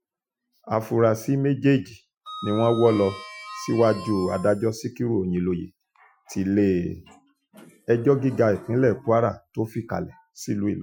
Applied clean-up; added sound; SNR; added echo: classical method Wiener filter.